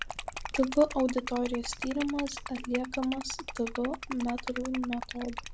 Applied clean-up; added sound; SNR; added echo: none; Liquid; 8 dB; none.